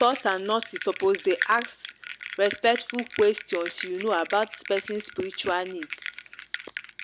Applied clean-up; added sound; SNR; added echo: none; Bell; 3 dB; none.